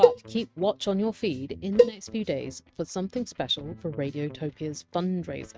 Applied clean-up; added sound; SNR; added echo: neural mask model RNNoise.